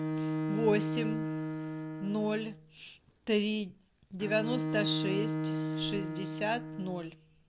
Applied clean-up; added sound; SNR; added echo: none; Bowed string instrument; 3 dB; none.